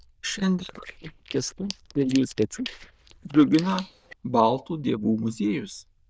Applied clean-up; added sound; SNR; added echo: neural diffusion model UNIVERSE++.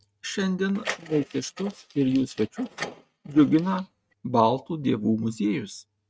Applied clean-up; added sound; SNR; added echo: neural mask model RNNoise.